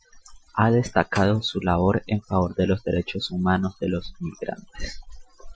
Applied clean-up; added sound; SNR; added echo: classical method Wiener filter.